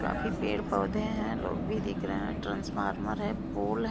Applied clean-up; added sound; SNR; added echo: none; Vehicle; 2 dB; none.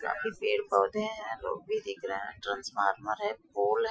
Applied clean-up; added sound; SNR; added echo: classical method Wiener filter.